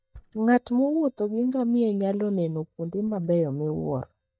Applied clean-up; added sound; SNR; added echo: neural mask model DeepFilterNet 3.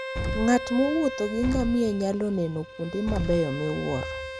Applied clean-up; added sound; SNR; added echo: none; Bowed string instrument + Explosion; 7 dB; none.